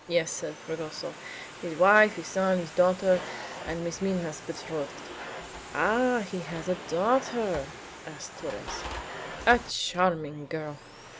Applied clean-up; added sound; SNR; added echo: none; Domestic sounds, home sounds; 13 dB; none.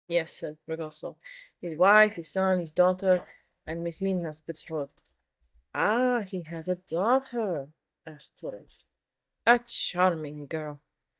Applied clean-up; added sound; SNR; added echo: neural mask model DeepFilterNet 3.